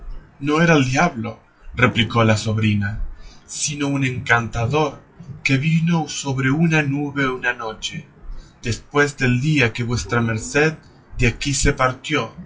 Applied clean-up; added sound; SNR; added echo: classical method WPE with log-MMSE.